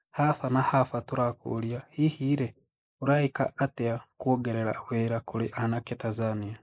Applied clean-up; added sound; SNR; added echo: neural mask model Resemble Enhance denoiser.